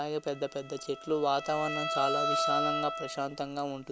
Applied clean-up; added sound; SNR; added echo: none; Bowed string instrument; 2 dB; none.